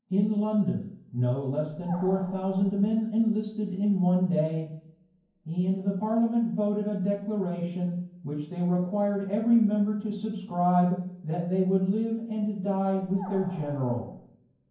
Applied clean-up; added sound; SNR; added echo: none; Animal; 18 dB; reverberation time 0.9 s.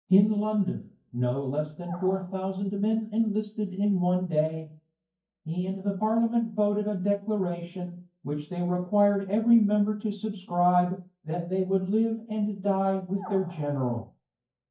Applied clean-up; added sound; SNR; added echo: neural mask model DeepFilterNet 3.